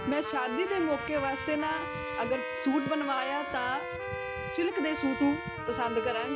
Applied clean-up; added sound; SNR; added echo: none; Trumpet + Bowed string instrument; 5 dB; none.